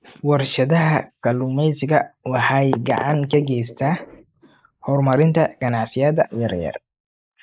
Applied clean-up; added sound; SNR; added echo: neural mask model Resemble Enhance denoiser.